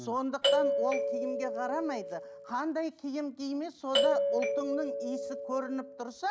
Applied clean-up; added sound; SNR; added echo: none; Doorbell; -3 dB; none.